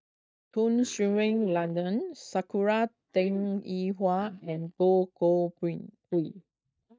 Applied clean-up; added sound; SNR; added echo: neural mask model DeepFilterNet 3.